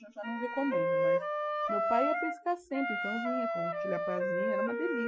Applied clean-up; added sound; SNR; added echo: classical method Wiener filter.